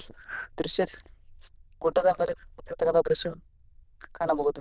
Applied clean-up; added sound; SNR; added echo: neural diffusion model UNIVERSE++.